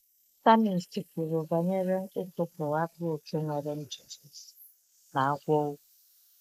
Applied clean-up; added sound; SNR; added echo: neural mask model Resemble Enhance denoiser.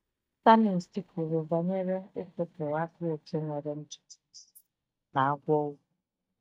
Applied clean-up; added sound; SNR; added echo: neural mask model DeepFilterNet 3.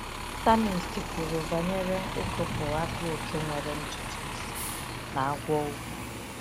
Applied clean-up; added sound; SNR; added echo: none; Bus; 3 dB; none.